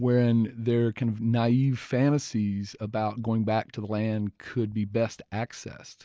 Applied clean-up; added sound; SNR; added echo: none; none; none; none.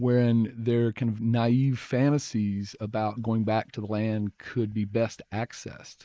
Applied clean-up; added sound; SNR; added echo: neural mask model Resemble Enhance denoiser.